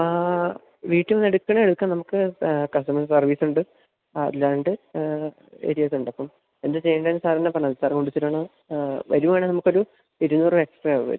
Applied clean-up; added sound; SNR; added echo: none; none; none; none.